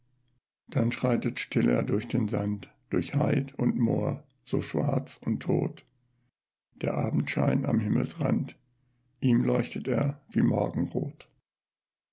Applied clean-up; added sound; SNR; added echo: none; none; none; none.